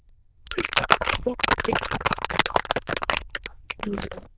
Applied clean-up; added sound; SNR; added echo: neural diffusion model UNIVERSE++.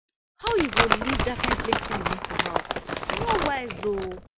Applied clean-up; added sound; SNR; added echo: none; Crumpling, crinkling; -3 dB; none.